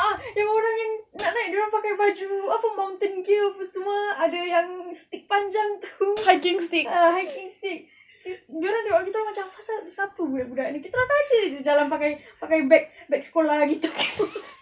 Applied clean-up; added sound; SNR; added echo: none; Hi-hat; 18 dB; none.